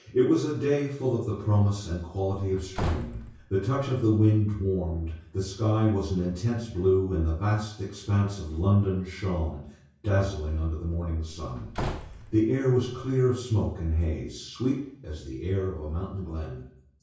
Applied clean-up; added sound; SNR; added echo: none; Slam / Wood; 11 dB; reverberation time 0.6 s.